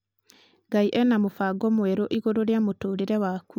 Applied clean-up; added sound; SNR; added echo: none; none; none; none.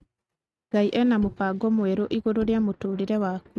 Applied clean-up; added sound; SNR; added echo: neural mask model RNNoise.